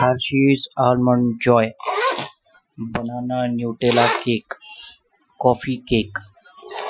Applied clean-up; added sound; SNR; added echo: classical method Wiener filter.